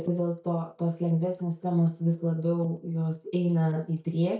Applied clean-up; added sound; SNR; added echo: neural mask model DeepFilterNet 3.